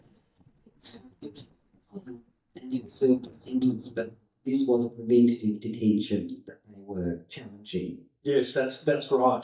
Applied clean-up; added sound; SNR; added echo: neural mask model DeepFilterNet 3.